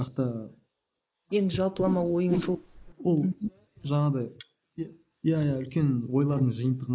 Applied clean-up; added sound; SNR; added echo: neural mask model Resemble Enhance denoiser.